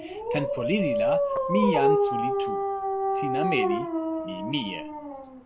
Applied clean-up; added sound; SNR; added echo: none; Dog; -4 dB; none.